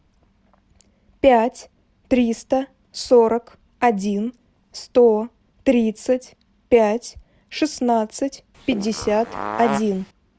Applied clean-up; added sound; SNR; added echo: none; Fart; 8 dB; none.